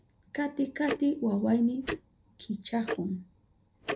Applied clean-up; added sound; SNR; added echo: none; Tick-tock; 10 dB; reverberation time 0.4 s.